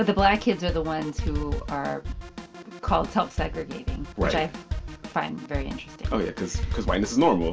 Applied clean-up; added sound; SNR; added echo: none; Drum kit; 5 dB; reverberation time 0.2 s.